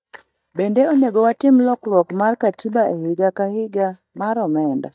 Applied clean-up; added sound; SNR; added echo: neural mask model DeepFilterNet 3.